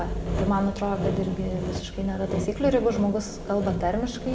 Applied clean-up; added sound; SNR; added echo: none; Sawing; 6 dB; none.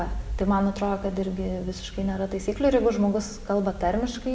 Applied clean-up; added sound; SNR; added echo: none; none; none; none.